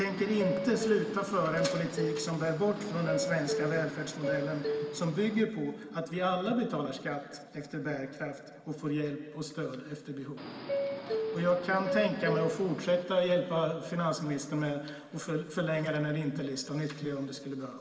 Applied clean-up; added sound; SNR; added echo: none; Subway, metro, underground; 3 dB; reverberation time 2.3 s.